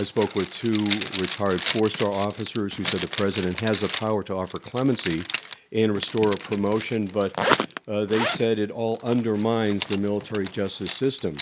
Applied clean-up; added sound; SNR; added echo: none; Zipper (clothing); 4 dB; none.